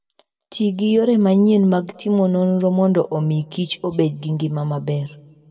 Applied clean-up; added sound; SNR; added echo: none; none; none; reverberation time 1.8 s.